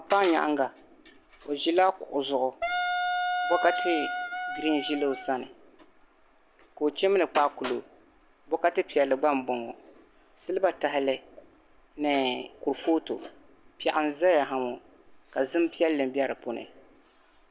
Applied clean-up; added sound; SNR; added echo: none; Wind instrument, woodwind instrument; 2 dB; none.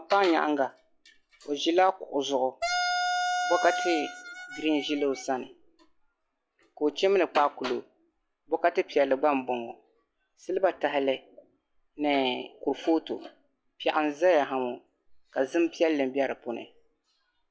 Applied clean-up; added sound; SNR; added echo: classical method log-MMSE.